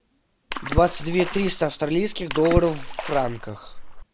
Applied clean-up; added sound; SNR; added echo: none; Water / Splash, splatter; 5 dB; none.